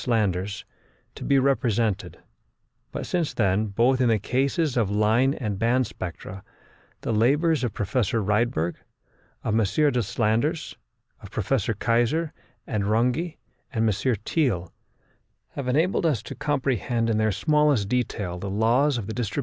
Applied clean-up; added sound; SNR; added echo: none; none; none; none.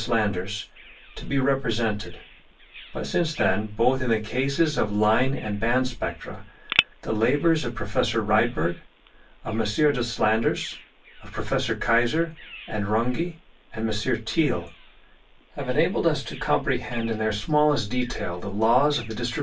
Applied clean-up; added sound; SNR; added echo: none; Bird vocalization, bird call, bird song; 16 dB; reverberation time 0.2 s.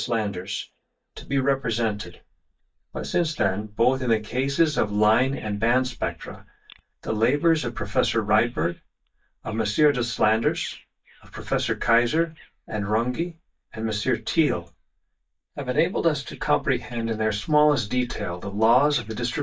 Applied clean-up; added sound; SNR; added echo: neural mask model DeepFilterNet 3.